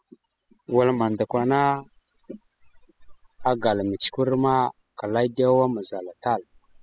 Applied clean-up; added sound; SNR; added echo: classical method spectral subtraction.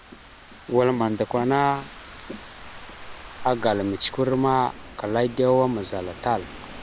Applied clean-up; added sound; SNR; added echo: none; Rain / Thunderstorm; 16 dB; none.